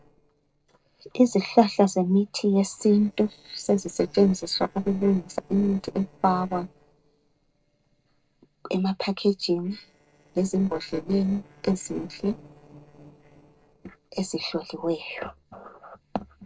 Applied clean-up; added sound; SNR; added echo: neural separator model SepFormer DNS4.